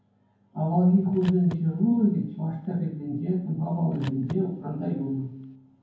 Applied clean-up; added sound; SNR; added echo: none; Car; 20 dB; reverberation time 0.9 s.